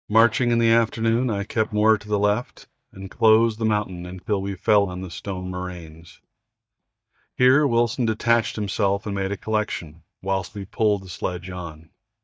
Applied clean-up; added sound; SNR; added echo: neural mask model DeepFilterNet 3.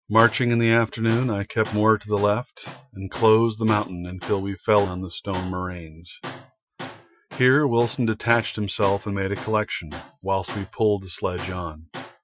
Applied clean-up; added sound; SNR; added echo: classical method Wiener filter.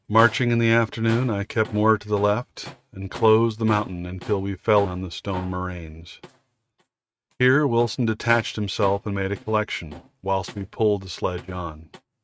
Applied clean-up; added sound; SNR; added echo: neural mask model RNNoise.